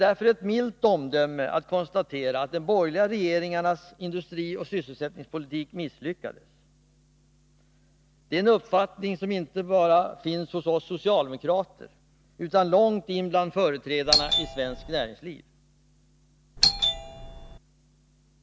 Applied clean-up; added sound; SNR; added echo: none; Doorbell; -1 dB; none.